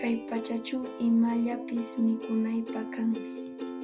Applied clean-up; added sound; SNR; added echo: none; Plucked string instrument; 9 dB; none.